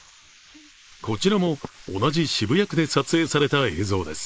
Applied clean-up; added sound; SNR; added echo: neural mask model Resemble Enhance denoiser.